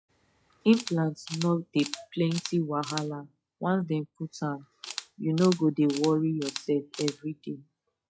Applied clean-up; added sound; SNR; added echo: classical method log-MMSE.